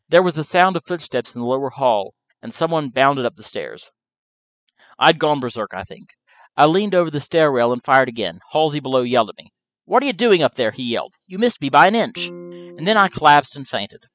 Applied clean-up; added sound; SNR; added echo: classical method spectral subtraction.